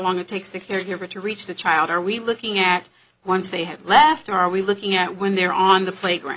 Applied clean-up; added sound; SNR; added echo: none; none; none; none.